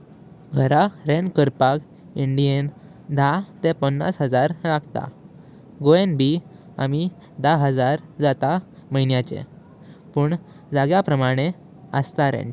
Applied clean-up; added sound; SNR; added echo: none; none; none; none.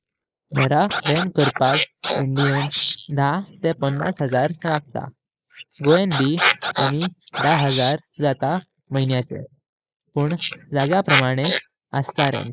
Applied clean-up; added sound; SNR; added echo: neural mask model Resemble Enhance denoiser.